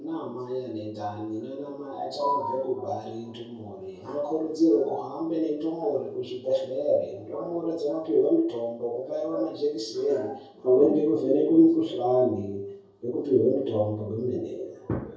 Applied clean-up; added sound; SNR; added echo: none; none; none; reverberation time 0.6 s.